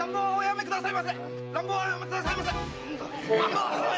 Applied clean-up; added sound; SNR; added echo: none; Wind instrument, woodwind instrument; 0 dB; none.